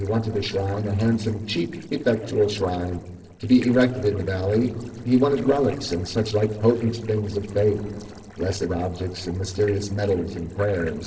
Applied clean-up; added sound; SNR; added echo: neural separator model SepFormer DNS4.